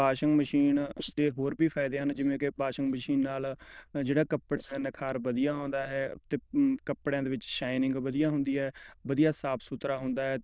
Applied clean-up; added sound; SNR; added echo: neural diffusion model UNIVERSE++.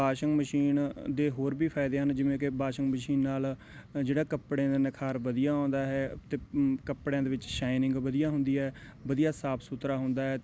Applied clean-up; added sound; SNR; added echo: none; none; none; none.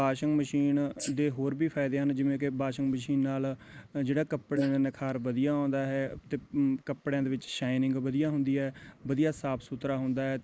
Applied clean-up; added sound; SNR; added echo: neural mask model Resemble Enhance denoiser.